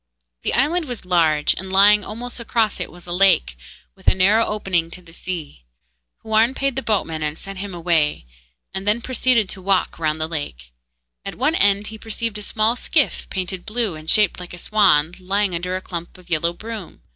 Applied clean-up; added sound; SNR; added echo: none; none; none; none.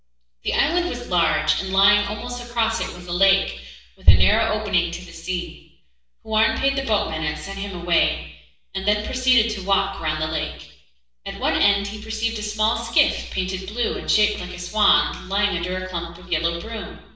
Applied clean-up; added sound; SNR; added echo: none; none; none; reverberation time 0.7 s.